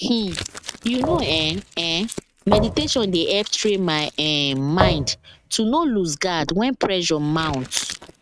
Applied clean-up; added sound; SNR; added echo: neural mask model RNNoise.